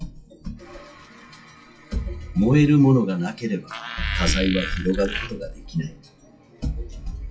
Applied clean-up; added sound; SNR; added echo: classical method WPE with log-MMSE.